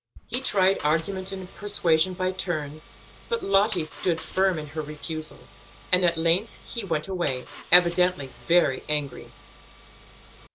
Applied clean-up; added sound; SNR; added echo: none; Engine; 17 dB; none.